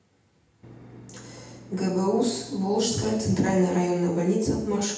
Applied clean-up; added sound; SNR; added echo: none; Engine; 19 dB; reverberation time 0.8 s.